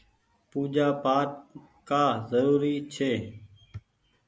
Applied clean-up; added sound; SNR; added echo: none; none; none; none.